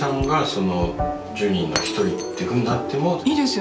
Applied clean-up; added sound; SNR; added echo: none; Shatter; 15 dB; none.